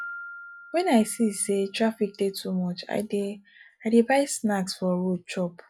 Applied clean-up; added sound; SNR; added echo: classical method log-MMSE.